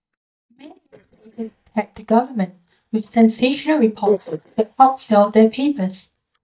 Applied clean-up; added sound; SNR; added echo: neural mask model DeepFilterNet 3.